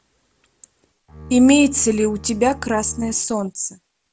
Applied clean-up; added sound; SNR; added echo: none; Bowed string instrument; 18 dB; none.